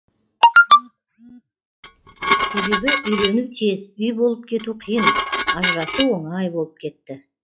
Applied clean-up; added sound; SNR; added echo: classical method log-MMSE.